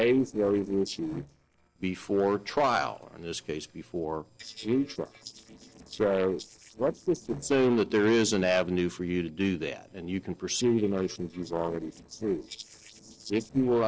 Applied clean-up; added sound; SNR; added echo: neural separator model SepFormer DNS4.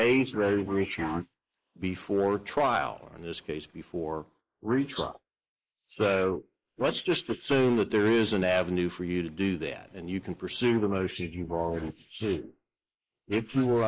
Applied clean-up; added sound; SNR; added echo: neural mask model Resemble Enhance denoiser.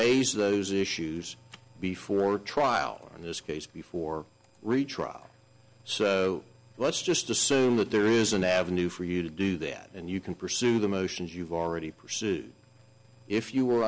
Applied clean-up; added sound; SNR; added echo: none; none; none; none.